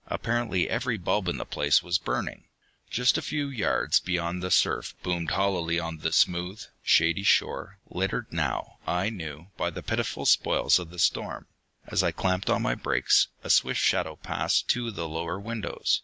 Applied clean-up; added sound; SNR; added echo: none; none; none; none.